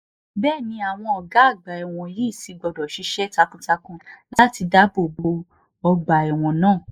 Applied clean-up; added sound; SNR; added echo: neural mask model Resemble Enhance denoiser.